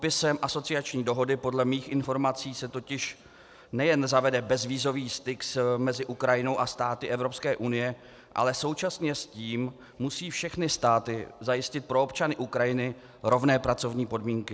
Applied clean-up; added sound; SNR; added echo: none; none; none; none.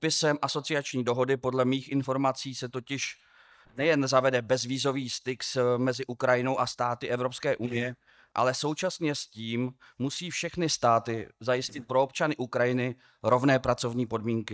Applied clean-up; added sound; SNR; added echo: neural mask model DeepFilterNet 3.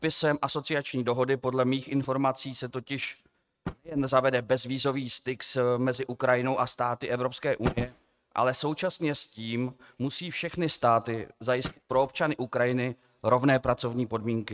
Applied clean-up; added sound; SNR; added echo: neural mask model RNNoise.